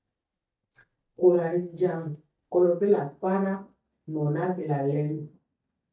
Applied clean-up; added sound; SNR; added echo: neural mask model DeepFilterNet 3.